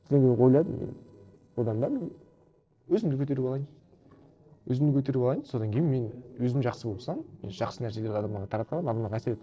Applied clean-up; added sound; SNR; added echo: neural separator model SepFormer DNS4.